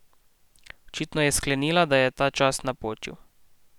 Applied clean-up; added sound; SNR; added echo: none; none; none; none.